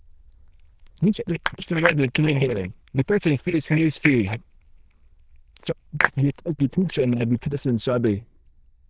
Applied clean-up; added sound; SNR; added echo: neural diffusion model UNIVERSE++.